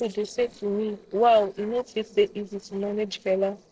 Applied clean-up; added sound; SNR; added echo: neural separator model SepFormer DNS4.